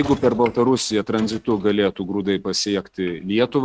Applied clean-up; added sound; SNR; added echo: neural mask model RNNoise.